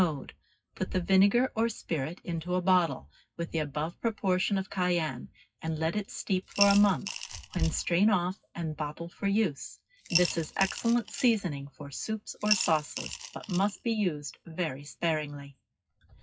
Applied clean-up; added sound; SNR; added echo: classical method WPE with log-MMSE.